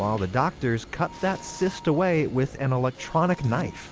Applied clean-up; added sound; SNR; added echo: none; none; none; none.